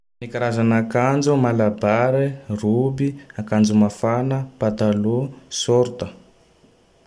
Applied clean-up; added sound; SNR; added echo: none; none; none; none.